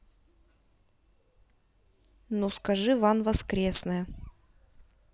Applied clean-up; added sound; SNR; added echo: none; none; none; none.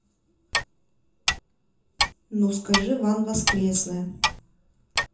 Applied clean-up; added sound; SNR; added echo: none; Clock; 2 dB; reverberation time 0.6 s.